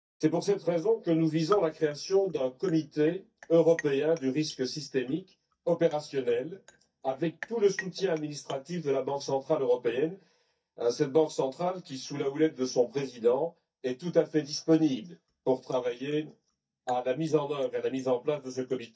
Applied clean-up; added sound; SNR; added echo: neural mask model DeepFilterNet 3.